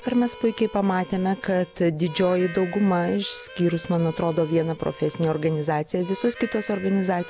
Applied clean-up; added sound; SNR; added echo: none; Harmonica; 18 dB; none.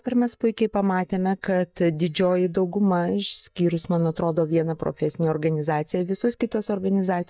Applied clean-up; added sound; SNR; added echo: neural mask model DeepFilterNet 3.